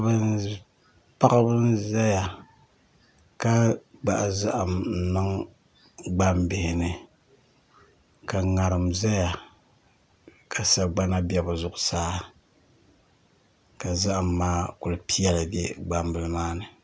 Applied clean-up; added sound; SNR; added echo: none; none; none; none.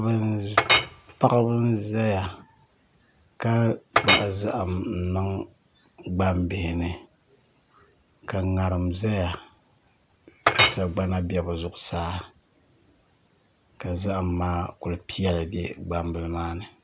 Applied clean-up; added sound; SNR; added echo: none; Chink, clink; -1 dB; none.